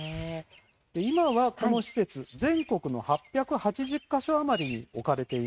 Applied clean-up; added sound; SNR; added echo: neural mask model RNNoise.